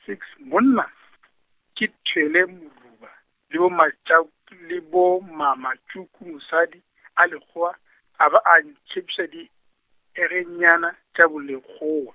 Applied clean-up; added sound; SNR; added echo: none; none; none; none.